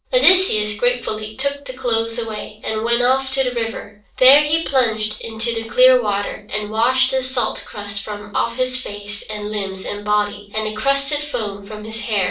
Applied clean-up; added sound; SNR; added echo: none; none; none; reverberation time 0.3 s.